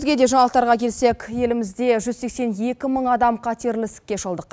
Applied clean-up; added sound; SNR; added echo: none; none; none; none.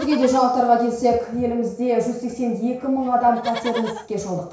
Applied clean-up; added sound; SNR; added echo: none; Livestock, farm animals, working animals; 18 dB; reverberation time 0.6 s.